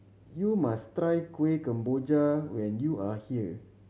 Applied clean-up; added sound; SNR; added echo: none; none; none; none.